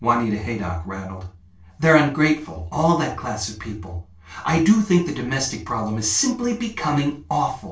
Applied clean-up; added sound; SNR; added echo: none; none; none; reverberation time 0.3 s.